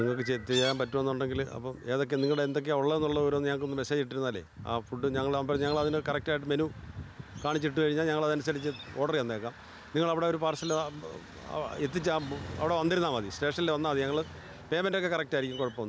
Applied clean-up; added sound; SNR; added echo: none; Chirp, tweet; 19 dB; none.